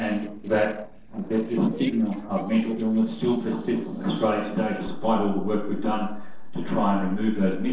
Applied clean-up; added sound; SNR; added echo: neural separator model SepFormer DNS4.